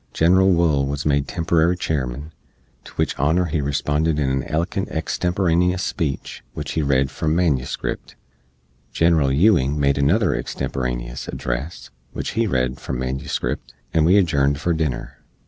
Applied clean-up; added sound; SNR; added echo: none; none; none; none.